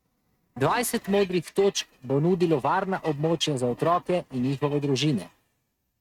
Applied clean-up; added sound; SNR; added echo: neural mask model RNNoise.